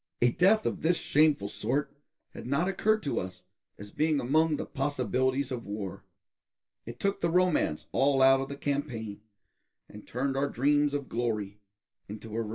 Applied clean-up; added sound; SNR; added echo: none; none; none; reverberation time 0.1 s.